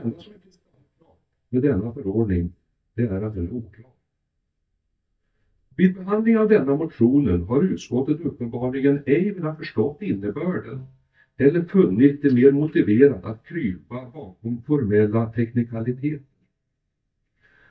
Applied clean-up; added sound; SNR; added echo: neural mask model DeepFilterNet 3.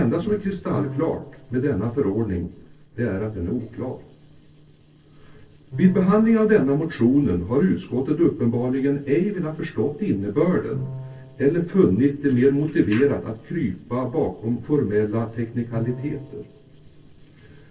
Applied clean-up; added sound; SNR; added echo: neural separator model SepFormer DNS4.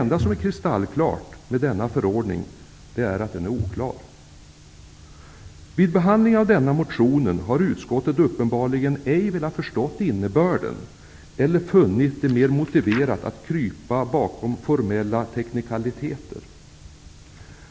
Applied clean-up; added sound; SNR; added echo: none; none; none; none.